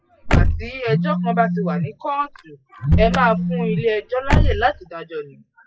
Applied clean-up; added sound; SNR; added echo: classical method log-MMSE.